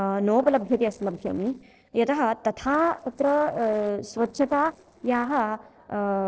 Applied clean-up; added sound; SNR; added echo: neural separator model SepFormer DNS4.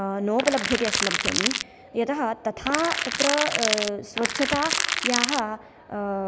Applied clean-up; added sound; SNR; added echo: none; Crackle; -1 dB; none.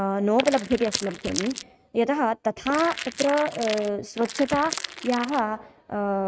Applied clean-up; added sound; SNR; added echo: neural mask model RNNoise.